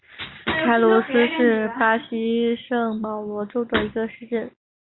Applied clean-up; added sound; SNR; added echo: none; none; none; none.